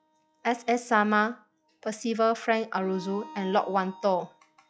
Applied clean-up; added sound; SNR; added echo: classical method log-MMSE.